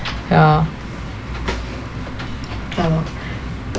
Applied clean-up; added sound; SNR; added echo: none; Meow / Purr; 18 dB; none.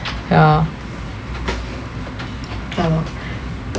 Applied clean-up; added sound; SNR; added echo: none; none; none; none.